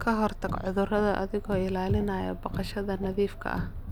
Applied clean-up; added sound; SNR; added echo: none; Car; 8 dB; none.